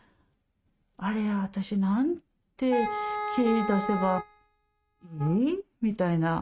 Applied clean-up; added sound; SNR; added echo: neural mask model RNNoise.